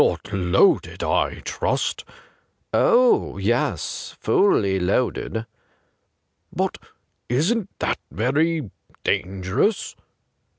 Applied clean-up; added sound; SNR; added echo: none; none; none; none.